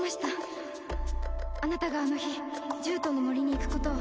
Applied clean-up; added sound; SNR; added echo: none; none; none; none.